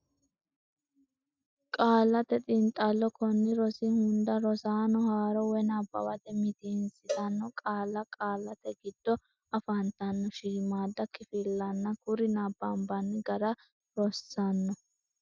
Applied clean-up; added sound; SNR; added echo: classical method Wiener filter.